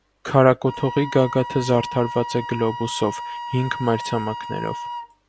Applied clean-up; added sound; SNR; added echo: none; Wind instrument, woodwind instrument; 10 dB; none.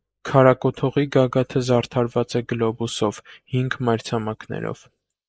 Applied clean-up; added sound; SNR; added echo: neural mask model Resemble Enhance denoiser.